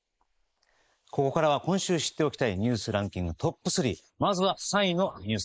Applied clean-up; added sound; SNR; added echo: neural mask model Resemble Enhance denoiser.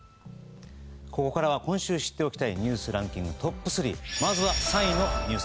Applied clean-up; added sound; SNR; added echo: none; Piano; 17 dB; none.